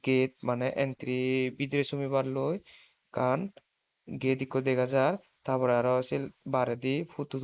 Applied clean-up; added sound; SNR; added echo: neural mask model Resemble Enhance denoiser.